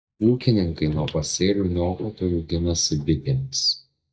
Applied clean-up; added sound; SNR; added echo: neural mask model DeepFilterNet 3.